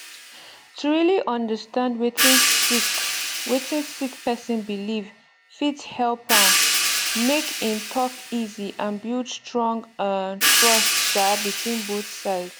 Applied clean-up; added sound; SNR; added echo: none; Crash cymbal / Hi-hat; -1 dB; none.